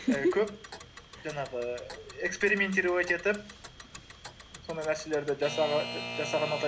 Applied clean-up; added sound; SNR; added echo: none; Alarm / Clock; 12 dB; none.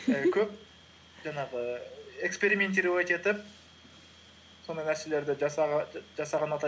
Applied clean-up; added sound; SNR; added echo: none; none; none; none.